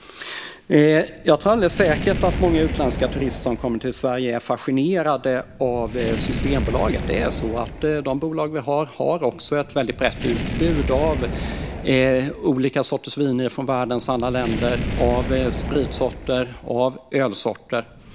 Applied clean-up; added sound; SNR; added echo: none; Fire; 8 dB; none.